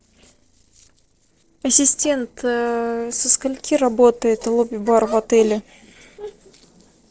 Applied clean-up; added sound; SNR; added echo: neural separator model SepFormer DNS4.